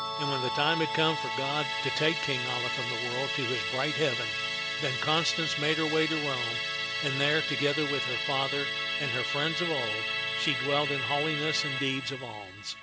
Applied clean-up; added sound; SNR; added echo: none; Musical instrument; 0 dB; none.